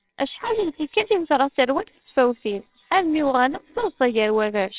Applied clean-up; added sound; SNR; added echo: neural separator model SepFormer WHAMR!.